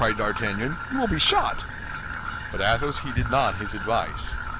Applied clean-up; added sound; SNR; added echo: none; Trickle, dribble / Traffic noise, roadway noise; 5 dB; none.